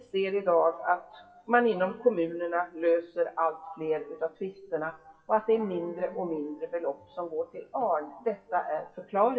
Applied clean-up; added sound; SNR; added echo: classical method WPE with log-MMSE.